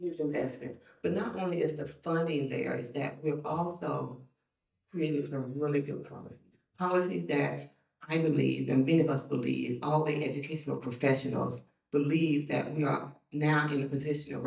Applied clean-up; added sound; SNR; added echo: neural mask model DeepFilterNet 3.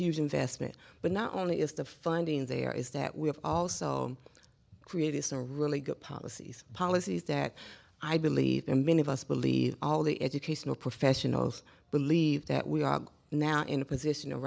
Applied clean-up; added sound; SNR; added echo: none; none; none; none.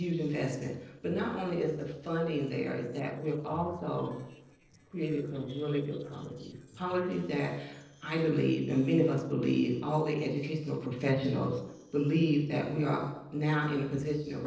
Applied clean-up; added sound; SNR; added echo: neural separator model SepFormer DNS4.